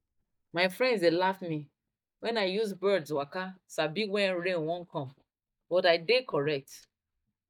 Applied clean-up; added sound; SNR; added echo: neural mask model DeepFilterNet 3.